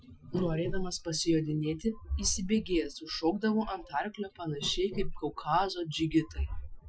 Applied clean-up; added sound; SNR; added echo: classical method Wiener filter.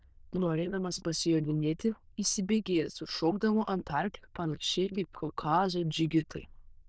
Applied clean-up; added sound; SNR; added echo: neural diffusion model UNIVERSE++.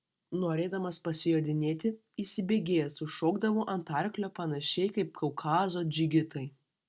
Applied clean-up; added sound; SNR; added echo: none; none; none; none.